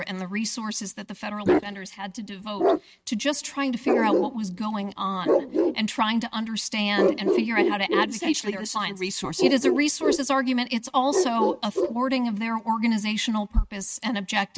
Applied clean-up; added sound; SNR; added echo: neural mask model RNNoise.